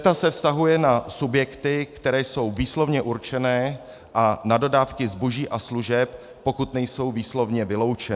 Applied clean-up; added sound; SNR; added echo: none; none; none; none.